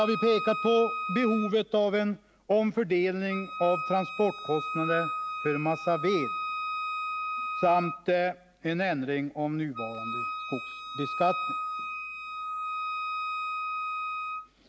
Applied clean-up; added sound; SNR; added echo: none; Wind instrument, woodwind instrument; 5 dB; none.